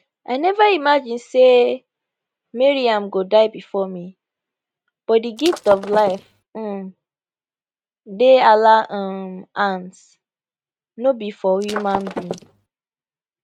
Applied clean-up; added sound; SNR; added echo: neural mask model RNNoise.